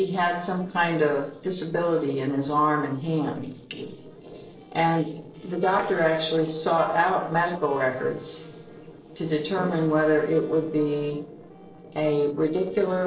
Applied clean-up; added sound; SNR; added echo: neural separator model SepFormer DNS4.